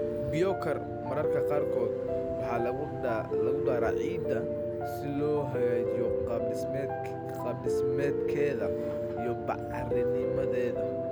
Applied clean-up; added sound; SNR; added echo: none; Piano; -4 dB; none.